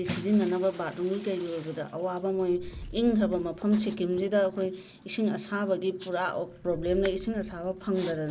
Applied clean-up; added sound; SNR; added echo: none; Fire + Bathtub (filling or washing) / Splash, splatter; 17 dB; none.